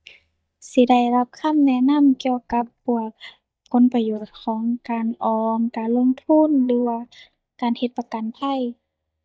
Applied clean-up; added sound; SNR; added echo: neural mask model DeepFilterNet 3.